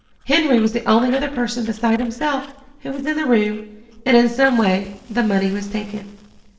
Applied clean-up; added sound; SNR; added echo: neural separator model SepFormer DNS4.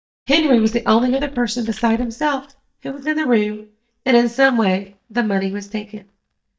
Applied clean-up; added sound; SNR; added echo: neural mask model DeepFilterNet 3.